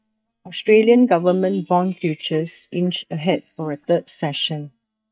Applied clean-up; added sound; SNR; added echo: neural mask model DeepFilterNet 3.